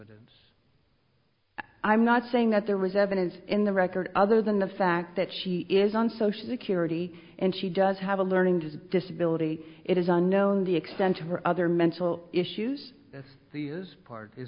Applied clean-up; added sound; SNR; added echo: none; none; none; none.